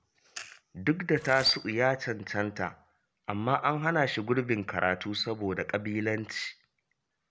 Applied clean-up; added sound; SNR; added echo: none; Packing tape, duct tape / Tearing; 18 dB; none.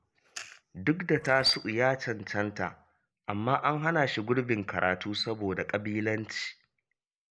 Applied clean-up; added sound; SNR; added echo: neural mask model Resemble Enhance denoiser.